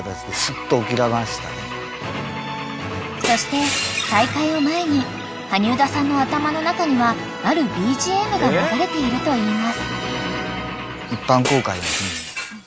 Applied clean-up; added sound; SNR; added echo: none; Glass / Engine / Car; 10 dB; none.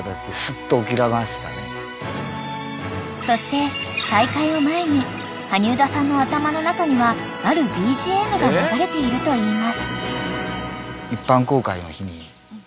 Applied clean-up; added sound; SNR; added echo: none; none; none; none.